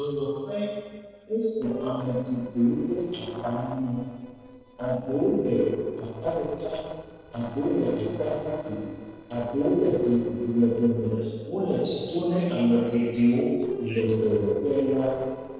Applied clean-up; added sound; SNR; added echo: neural separator model SepFormer DNS4.